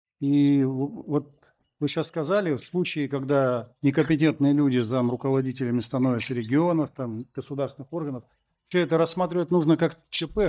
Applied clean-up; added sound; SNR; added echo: neural mask model DeepFilterNet 3.